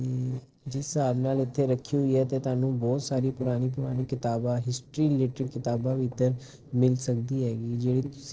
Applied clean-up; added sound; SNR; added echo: neural separator model SepFormer DNS4.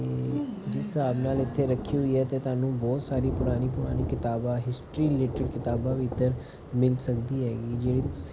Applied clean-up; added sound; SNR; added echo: none; Thunder; 8 dB; none.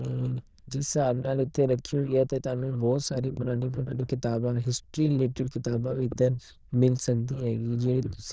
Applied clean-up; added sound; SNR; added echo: neural diffusion model UNIVERSE++.